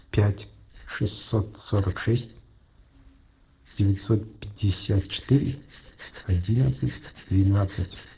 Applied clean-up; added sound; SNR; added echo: neural separator model SepFormer DNS4.